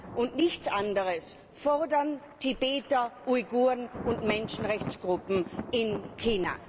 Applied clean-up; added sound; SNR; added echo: none; Thunder; 12 dB; none.